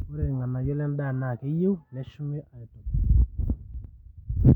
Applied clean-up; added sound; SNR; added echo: none; none; none; none.